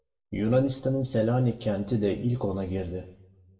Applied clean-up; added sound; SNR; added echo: none; none; none; reverberation time 0.6 s.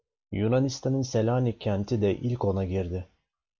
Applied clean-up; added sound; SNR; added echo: none; none; none; none.